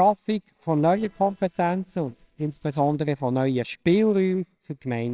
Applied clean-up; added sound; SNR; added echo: neural separator model SepFormer WHAMR!.